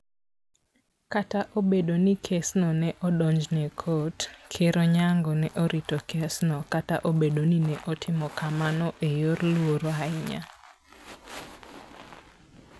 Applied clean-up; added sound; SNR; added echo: none; none; none; none.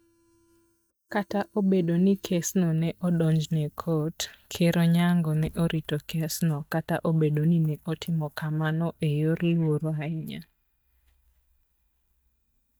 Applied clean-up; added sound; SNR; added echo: neural mask model DeepFilterNet 3.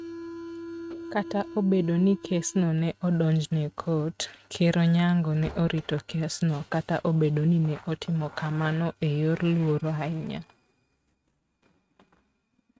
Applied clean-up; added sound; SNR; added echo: neural mask model RNNoise.